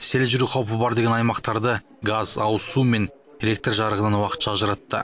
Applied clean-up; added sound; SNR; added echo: none; none; none; none.